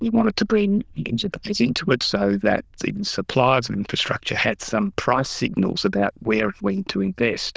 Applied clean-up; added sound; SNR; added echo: neural diffusion model UNIVERSE++.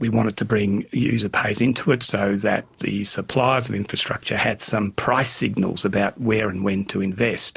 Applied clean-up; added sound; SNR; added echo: none; none; none; none.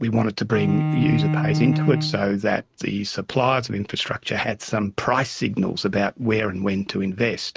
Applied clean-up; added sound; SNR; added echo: neural mask model RNNoise.